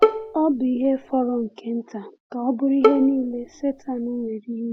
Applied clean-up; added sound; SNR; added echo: none; Bowed string instrument; 1 dB; none.